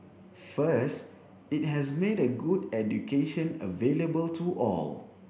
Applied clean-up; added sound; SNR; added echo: none; none; none; none.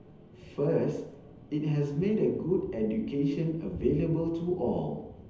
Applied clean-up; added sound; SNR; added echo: none; Thunder / Rain; 17 dB; reverberation time 1.2 s.